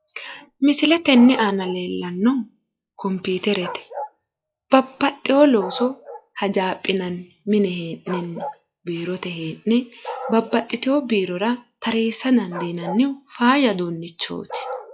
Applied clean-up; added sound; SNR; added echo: classical method log-MMSE.